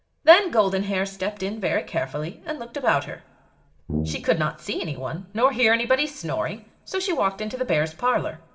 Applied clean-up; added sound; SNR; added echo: none; Brass instrument; 4 dB; reverberation time 0.5 s.